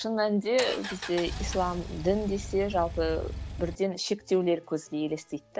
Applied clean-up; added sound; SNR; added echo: none; Engine; 8 dB; none.